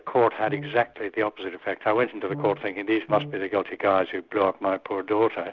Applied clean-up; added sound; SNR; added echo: none; Brass instrument; 13 dB; none.